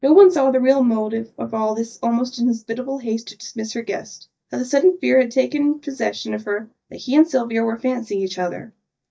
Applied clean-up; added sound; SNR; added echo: neural mask model DeepFilterNet 3.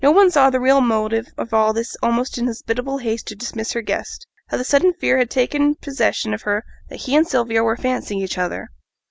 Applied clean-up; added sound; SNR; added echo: none; none; none; none.